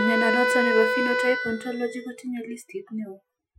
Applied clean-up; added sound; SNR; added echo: classical method Wiener filter.